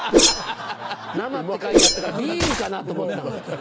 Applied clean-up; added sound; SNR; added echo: none; Whoosh, swoosh, swish; -4 dB; none.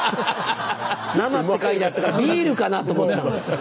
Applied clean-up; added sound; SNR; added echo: none; none; none; none.